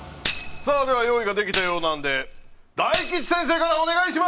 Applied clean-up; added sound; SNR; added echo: none; Tambourine; 10 dB; none.